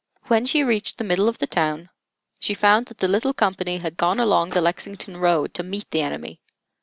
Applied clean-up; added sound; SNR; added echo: none; Skateboard; 19 dB; none.